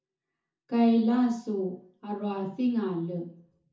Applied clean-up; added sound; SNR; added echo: none; none; none; reverberation time 0.6 s.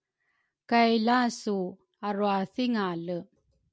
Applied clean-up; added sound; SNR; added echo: none; none; none; none.